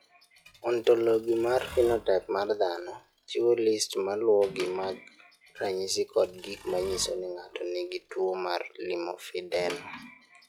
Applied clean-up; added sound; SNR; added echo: classical method log-MMSE.